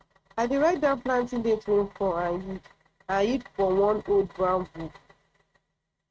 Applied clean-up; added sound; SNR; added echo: neural mask model RNNoise.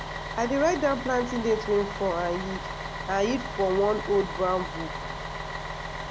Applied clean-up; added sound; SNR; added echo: none; Bus; 7 dB; none.